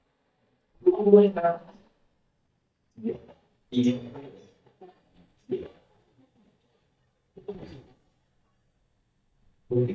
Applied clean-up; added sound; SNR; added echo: neural mask model DeepFilterNet 3.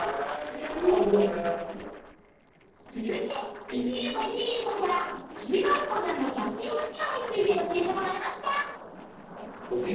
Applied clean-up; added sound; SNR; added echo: neural separator model SepFormer DNS4.